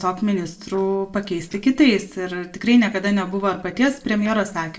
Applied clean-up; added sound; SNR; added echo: neural separator model SepFormer DNS4.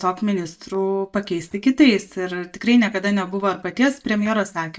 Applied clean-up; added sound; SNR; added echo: neural mask model DeepFilterNet 3.